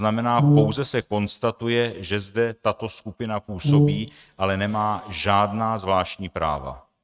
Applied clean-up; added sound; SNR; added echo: neural mask model RNNoise.